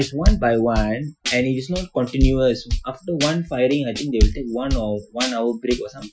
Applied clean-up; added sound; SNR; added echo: classical method Wiener filter.